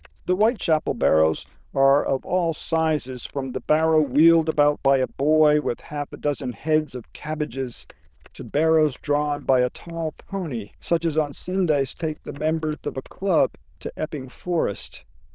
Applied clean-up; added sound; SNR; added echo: neural diffusion model UNIVERSE++.